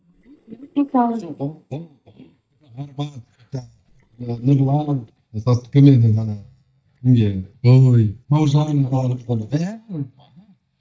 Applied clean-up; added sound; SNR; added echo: neural mask model DeepFilterNet 3.